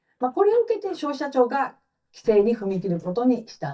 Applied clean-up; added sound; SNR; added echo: neural mask model DeepFilterNet 3.